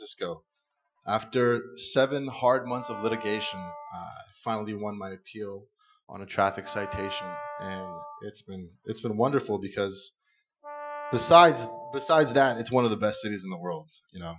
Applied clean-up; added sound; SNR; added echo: classical method Wiener filter.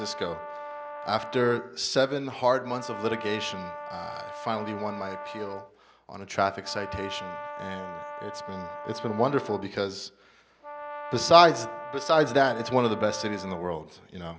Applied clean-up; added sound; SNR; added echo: none; Brass instrument; 11 dB; none.